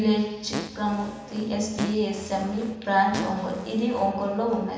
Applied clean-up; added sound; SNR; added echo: none; Fart; 12 dB; reverberation time 1.1 s.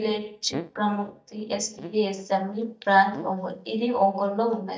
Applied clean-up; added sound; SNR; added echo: neural mask model DeepFilterNet 3.